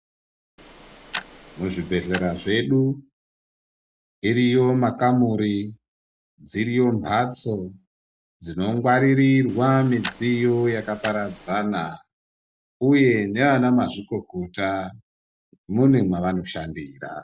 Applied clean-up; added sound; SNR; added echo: none; Tick-tock; 15 dB; none.